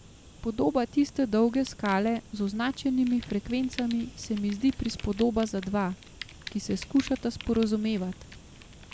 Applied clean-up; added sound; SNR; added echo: none; Fire; 18 dB; none.